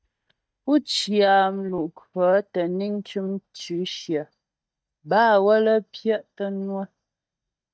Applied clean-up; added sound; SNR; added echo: neural mask model DeepFilterNet 3.